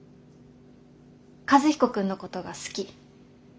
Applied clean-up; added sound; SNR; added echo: none; none; none; none.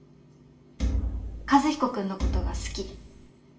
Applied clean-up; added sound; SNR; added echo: none; Thump, thud; 0 dB; reverberation time 1.4 s.